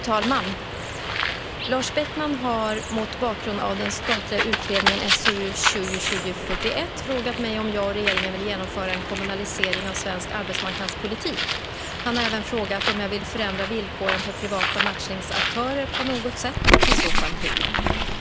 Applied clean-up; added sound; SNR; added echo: none; Bird; -2 dB; none.